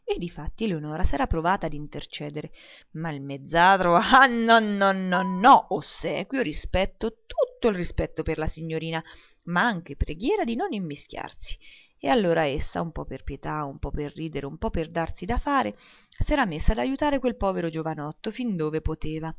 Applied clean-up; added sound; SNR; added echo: none; Marimba, xylophone; 15 dB; none.